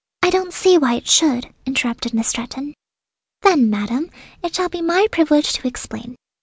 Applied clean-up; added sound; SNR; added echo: none; none; none; none.